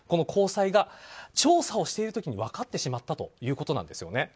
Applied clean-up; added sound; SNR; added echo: none; none; none; none.